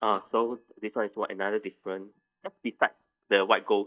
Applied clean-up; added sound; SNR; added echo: neural mask model DeepFilterNet 3.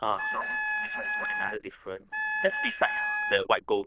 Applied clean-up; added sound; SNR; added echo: neural diffusion model UNIVERSE++.